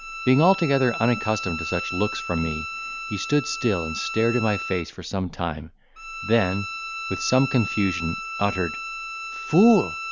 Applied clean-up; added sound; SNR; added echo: none; Bowed string instrument; 8 dB; none.